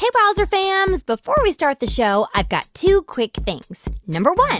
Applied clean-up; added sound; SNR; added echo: none; none; none; none.